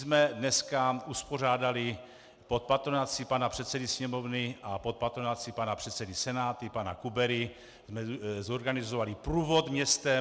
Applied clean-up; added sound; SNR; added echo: none; none; none; none.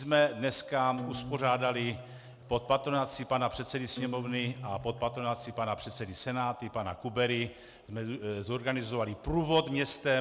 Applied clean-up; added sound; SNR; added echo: none; Acoustic guitar; 13 dB; none.